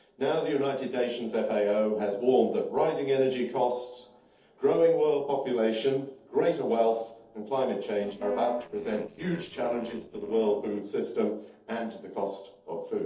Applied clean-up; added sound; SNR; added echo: neural separator model SepFormer DNS4.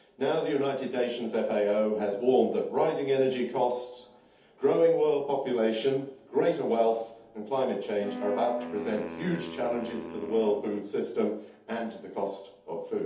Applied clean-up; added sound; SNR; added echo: none; Wind instrument, woodwind instrument; 12 dB; reverberation time 0.6 s.